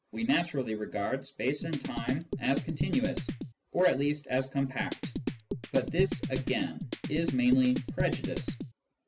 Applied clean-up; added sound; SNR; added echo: none; Drum kit; 4 dB; none.